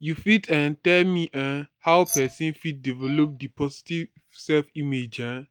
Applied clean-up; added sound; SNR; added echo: neural mask model DeepFilterNet 3.